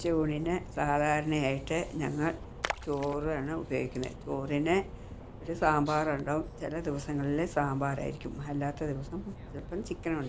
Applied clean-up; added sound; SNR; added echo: none; Train + Splash, splatter; 11 dB; none.